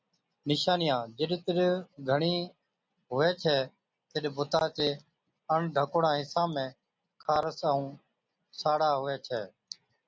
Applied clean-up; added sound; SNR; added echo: none; none; none; none.